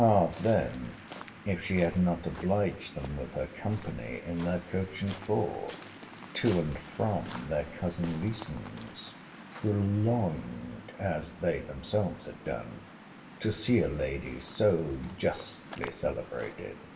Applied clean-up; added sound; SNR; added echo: none; Waves, surf; 16 dB; reverberation time 2.1 s.